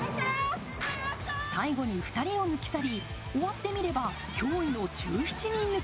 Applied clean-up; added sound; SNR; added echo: none; none; none; none.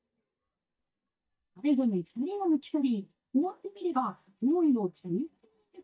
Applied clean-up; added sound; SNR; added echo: neural mask model DeepFilterNet 3.